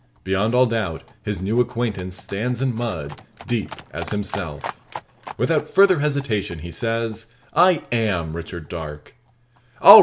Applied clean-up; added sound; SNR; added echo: none; Livestock, farm animals, working animals; 19 dB; none.